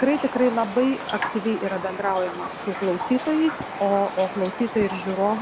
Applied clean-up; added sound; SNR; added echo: none; Raindrop; 9 dB; none.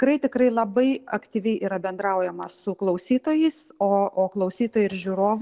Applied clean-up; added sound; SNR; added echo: none; none; none; none.